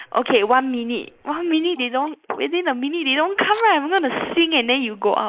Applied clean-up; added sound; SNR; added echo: neural mask model Resemble Enhance denoiser.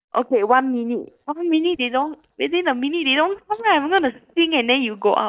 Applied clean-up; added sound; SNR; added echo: neural mask model DeepFilterNet 3.